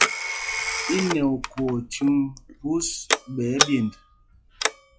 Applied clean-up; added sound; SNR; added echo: classical method log-MMSE.